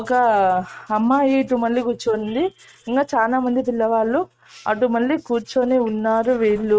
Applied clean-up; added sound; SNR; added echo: neural mask model RNNoise.